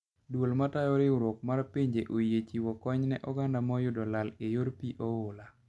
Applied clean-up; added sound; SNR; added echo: none; none; none; none.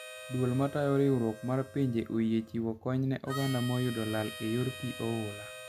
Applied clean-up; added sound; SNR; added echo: none; Harmonica; 14 dB; none.